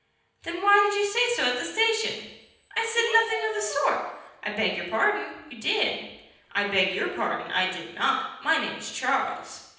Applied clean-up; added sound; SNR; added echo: none; Brass instrument; 13 dB; reverberation time 0.9 s.